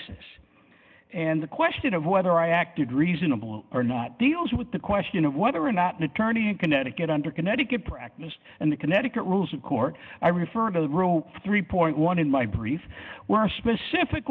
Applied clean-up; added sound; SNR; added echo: none; none; none; none.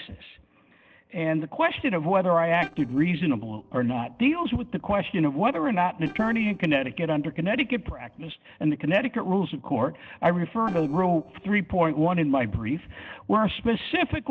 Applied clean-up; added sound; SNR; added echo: neural separator model SepFormer DNS4.